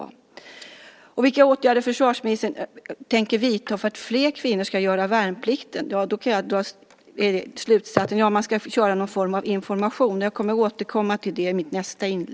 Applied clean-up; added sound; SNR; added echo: none; none; none; none.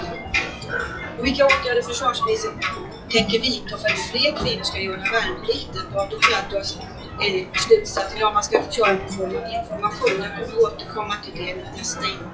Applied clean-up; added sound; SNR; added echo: classical method WPE with log-MMSE.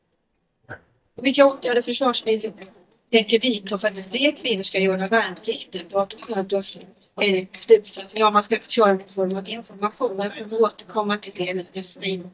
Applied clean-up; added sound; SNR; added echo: neural mask model DeepFilterNet 3.